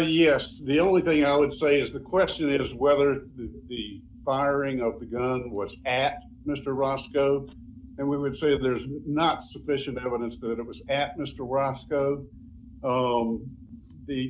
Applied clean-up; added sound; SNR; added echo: none; none; none; none.